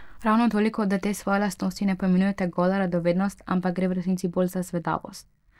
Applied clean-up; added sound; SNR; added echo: neural mask model DeepFilterNet 3.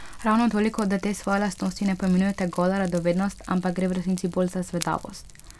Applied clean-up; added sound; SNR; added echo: none; Fire; 18 dB; none.